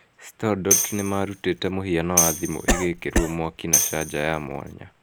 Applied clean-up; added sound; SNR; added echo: none; Tambourine + Cough; -1 dB; none.